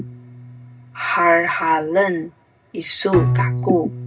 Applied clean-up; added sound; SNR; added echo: none; Bowed string instrument; 6 dB; reverberation time 0.2 s.